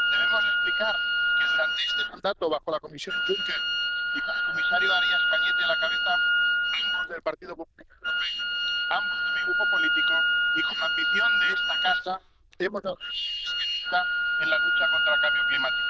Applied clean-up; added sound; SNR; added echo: neural diffusion model UNIVERSE++.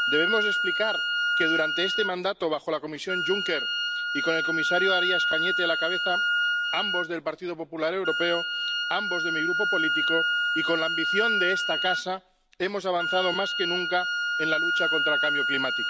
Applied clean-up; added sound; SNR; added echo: none; Wind instrument, woodwind instrument; -3 dB; none.